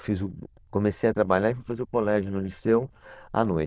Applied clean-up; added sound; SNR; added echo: neural diffusion model UNIVERSE++.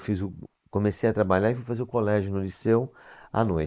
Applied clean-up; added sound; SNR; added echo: neural mask model Resemble Enhance denoiser.